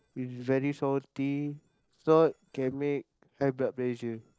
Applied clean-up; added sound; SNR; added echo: neural separator model SepFormer DNS4.